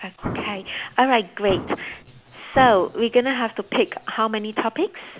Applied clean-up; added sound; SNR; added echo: none; Explosion; 12 dB; none.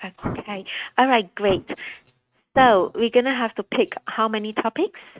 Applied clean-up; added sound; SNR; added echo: neural mask model RNNoise.